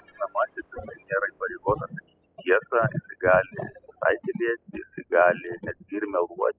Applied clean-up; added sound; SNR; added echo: classical method spectral subtraction.